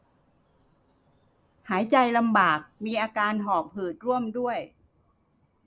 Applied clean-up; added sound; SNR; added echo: none; none; none; none.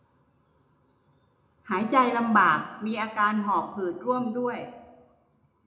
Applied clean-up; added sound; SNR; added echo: none; none; none; reverberation time 0.6 s.